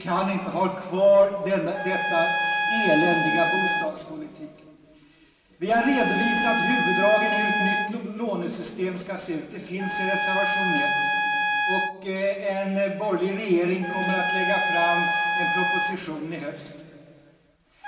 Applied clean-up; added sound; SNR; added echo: none; Trumpet; 1 dB; reverberation time 2.4 s.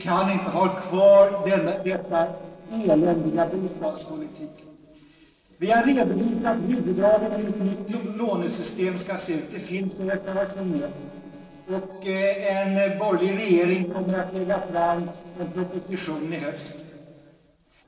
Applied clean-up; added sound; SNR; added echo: neural separator model SepFormer DNS4.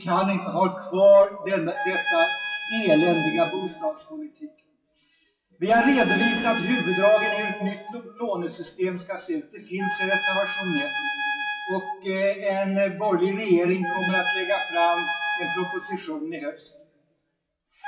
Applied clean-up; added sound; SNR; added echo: classical method WPE with log-MMSE.